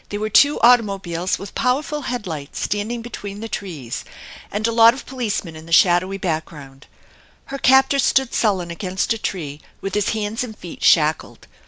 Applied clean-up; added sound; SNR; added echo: none; none; none; none.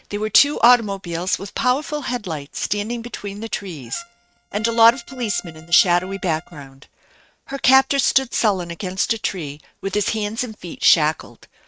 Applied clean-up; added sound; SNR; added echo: neural mask model RNNoise.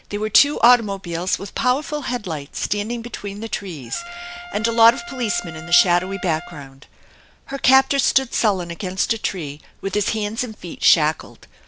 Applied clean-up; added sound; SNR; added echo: none; Trumpet; 14 dB; none.